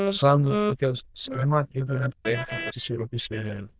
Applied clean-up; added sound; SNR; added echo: neural diffusion model UNIVERSE++.